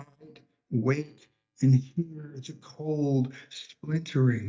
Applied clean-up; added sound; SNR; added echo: neural mask model DeepFilterNet 3.